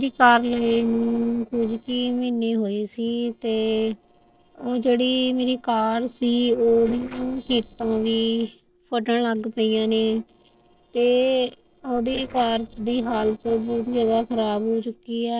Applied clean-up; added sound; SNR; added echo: neural separator model SepFormer DNS4.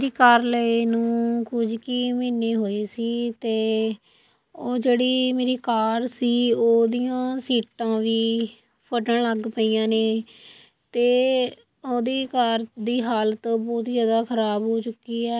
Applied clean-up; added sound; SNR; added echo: none; none; none; none.